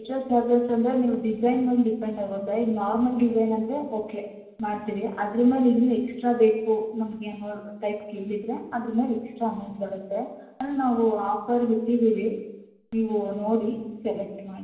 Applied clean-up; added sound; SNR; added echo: none; none; none; reverberation time 0.9 s.